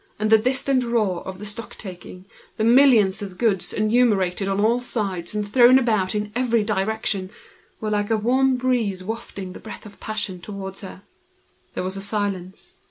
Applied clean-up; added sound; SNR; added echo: none; none; none; none.